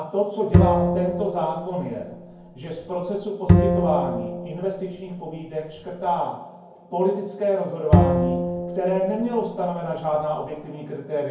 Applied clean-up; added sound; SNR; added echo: none; Bowed string instrument; -3 dB; reverberation time 0.9 s.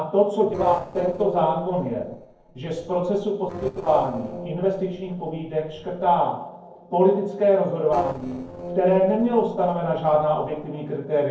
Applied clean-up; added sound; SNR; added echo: neural separator model SepFormer DNS4.